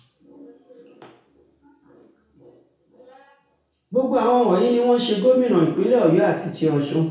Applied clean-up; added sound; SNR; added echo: none; none; none; reverberation time 0.5 s.